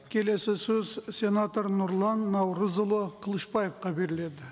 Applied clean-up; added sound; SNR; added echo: none; none; none; none.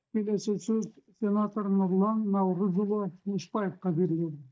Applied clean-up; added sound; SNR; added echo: neural mask model DeepFilterNet 3.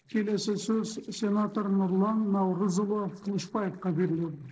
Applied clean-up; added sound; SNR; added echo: neural separator model SepFormer DNS4.